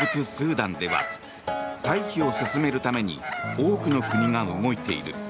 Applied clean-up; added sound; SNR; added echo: none; Bird vocalization, bird call, bird song; 9 dB; none.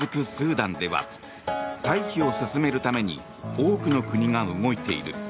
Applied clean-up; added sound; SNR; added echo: none; none; none; none.